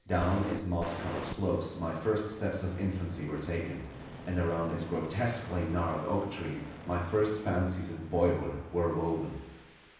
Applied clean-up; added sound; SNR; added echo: none; Fire; 14 dB; reverberation time 0.9 s.